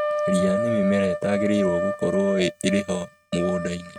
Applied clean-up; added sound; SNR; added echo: neural mask model RNNoise.